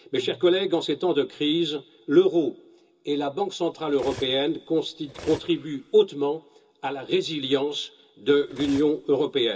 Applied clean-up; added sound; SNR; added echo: none; Cutlery, silverware; 19 dB; reverberation time 0.2 s.